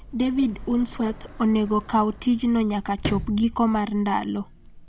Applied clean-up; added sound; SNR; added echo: none; Sliding door; 13 dB; none.